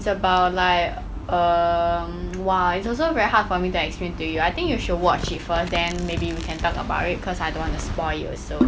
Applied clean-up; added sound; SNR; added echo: none; Tearing; 13 dB; none.